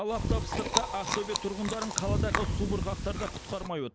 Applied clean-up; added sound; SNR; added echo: none; Chewing, mastication; -3 dB; none.